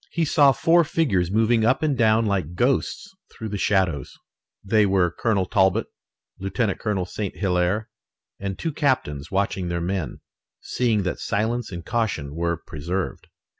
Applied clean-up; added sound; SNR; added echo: none; none; none; none.